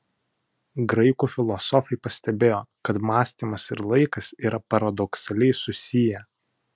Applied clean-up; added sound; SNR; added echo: none; none; none; none.